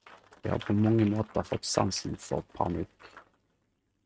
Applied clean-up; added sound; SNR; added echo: neural mask model RNNoise.